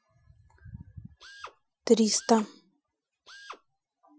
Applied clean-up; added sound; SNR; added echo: classical method Wiener filter.